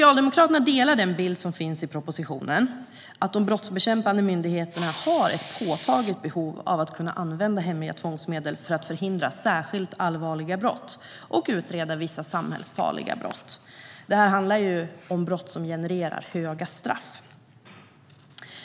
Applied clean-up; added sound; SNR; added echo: none; Hiss; 7 dB; none.